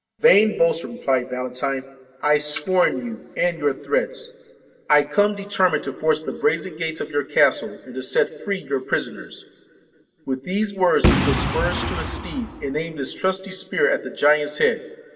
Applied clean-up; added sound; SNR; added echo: none; Boom; 1 dB; reverberation time 2.3 s.